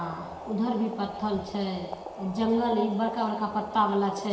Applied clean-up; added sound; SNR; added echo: none; Boiling; 13 dB; reverberation time 1.0 s.